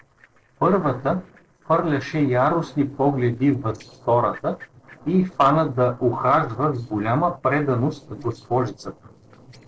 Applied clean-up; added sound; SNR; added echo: neural separator model SepFormer DNS4.